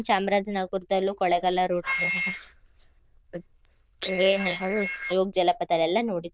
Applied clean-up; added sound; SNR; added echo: neural diffusion model UNIVERSE++.